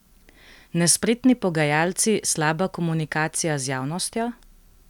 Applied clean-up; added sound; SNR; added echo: none; none; none; none.